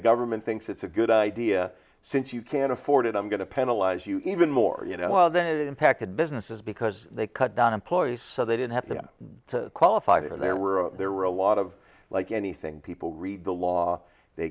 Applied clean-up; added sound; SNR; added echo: none; none; none; none.